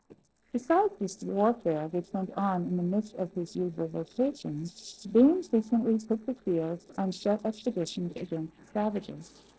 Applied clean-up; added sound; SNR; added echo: neural separator model SepFormer DNS4.